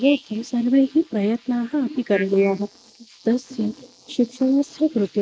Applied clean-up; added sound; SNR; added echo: neural mask model Resemble Enhance denoiser.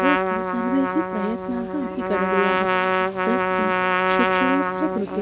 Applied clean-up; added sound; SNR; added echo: none; Trumpet; -4 dB; none.